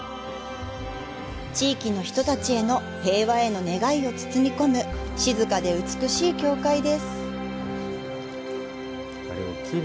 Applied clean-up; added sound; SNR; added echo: none; none; none; none.